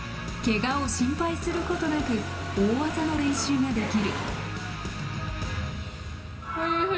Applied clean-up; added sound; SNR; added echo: none; Mechanisms; 11 dB; reverberation time 1.8 s.